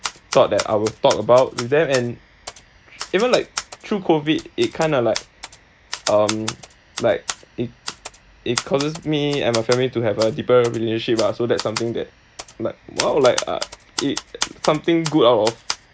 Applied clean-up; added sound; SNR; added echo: none; Typewriter; 12 dB; none.